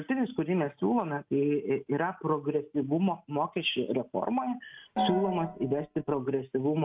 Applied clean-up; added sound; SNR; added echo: neural mask model RNNoise.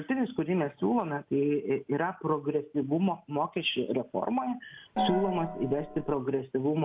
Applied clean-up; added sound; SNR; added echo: none; Gong; 4 dB; none.